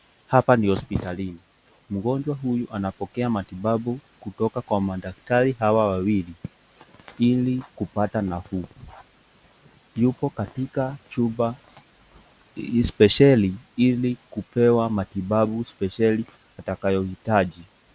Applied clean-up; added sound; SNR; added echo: none; none; none; none.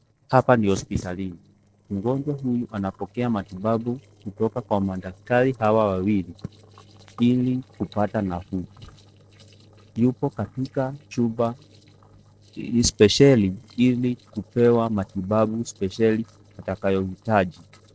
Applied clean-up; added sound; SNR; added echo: neural separator model SepFormer DNS4.